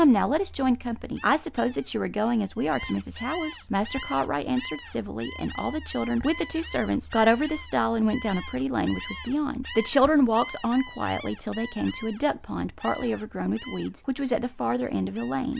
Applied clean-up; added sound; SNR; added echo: none; Gull, seagull; 16 dB; none.